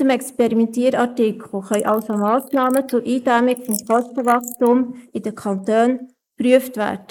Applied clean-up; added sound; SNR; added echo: neural mask model Resemble Enhance denoiser.